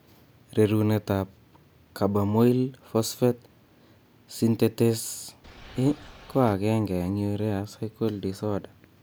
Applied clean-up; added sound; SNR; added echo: none; Boat, Water vehicle; 20 dB; none.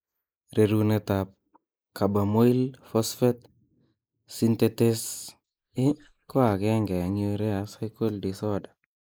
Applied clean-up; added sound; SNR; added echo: neural mask model Resemble Enhance denoiser.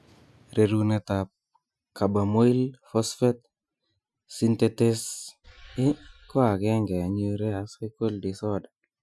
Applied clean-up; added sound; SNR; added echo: classical method Wiener filter.